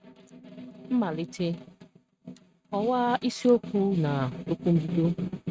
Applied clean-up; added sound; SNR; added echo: neural mask model RNNoise.